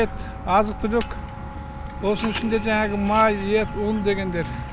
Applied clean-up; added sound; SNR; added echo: none; Wind instrument, woodwind instrument + Camera; 15 dB; none.